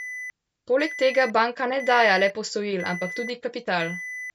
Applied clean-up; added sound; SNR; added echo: none; Alarm; 12 dB; none.